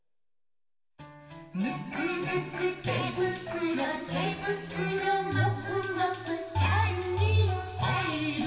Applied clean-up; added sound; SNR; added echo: none; none; none; reverberation time 2.4 s.